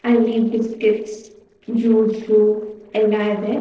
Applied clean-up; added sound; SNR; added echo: neural separator model SepFormer DNS4.